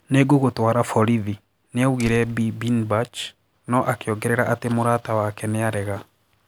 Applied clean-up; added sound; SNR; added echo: none; Slam; 18 dB; none.